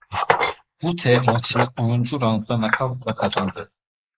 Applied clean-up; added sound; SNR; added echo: neural mask model Resemble Enhance denoiser.